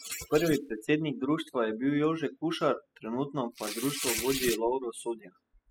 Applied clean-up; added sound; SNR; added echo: classical method spectral subtraction.